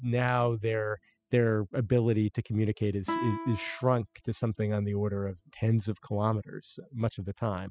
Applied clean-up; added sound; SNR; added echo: classical method spectral subtraction.